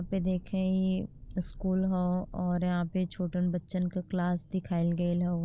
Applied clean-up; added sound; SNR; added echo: none; Thunder; 18 dB; none.